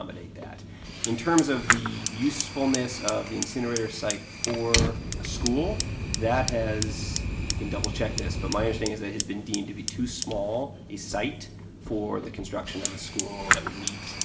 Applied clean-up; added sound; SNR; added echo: none; Fire; 1 dB; reverberation time 0.5 s.